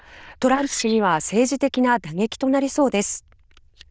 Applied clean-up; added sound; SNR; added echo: neural diffusion model UNIVERSE++.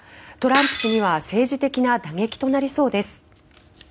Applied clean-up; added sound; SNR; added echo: none; Shatter; 5 dB; none.